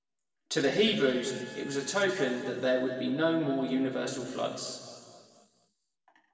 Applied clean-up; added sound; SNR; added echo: none; Wind instrument, woodwind instrument; 19 dB; reverberation time 1.8 s.